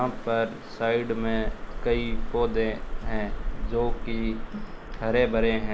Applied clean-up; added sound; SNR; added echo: none; Rain; 2 dB; none.